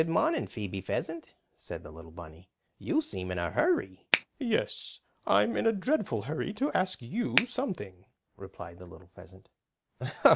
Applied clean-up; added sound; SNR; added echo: none; Finger snapping; -2 dB; none.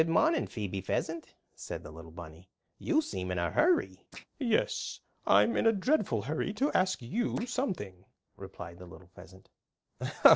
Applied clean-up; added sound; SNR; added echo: neural separator model SepFormer DNS4.